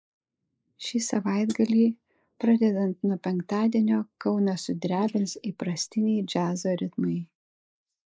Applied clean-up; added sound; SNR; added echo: neural mask model Resemble Enhance denoiser.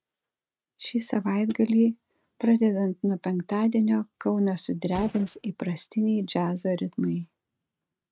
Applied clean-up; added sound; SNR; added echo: neural mask model RNNoise.